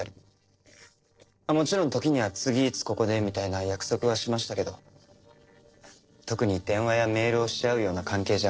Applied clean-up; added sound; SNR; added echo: neural separator model SepFormer DNS4.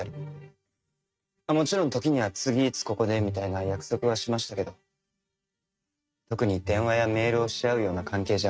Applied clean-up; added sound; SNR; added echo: neural mask model RNNoise.